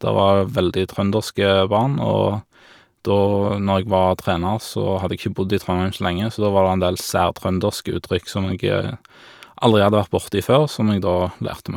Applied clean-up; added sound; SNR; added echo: none; none; none; none.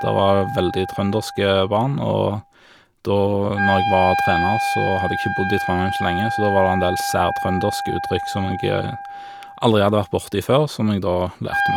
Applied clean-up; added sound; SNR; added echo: none; Wind instrument, woodwind instrument; 5 dB; none.